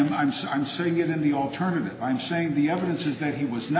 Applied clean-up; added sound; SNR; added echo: none; none; none; none.